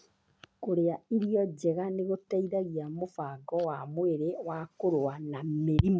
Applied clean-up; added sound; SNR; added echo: none; none; none; none.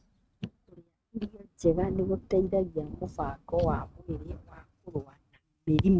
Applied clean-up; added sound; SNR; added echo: neural mask model RNNoise.